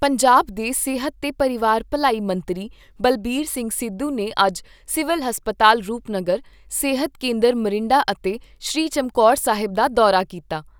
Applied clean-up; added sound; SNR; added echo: none; none; none; none.